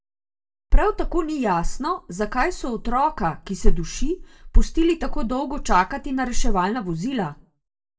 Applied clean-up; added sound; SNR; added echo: none; none; none; reverberation time 0.2 s.